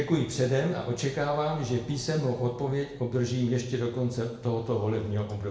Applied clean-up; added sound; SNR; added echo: none; none; none; reverberation time 0.8 s.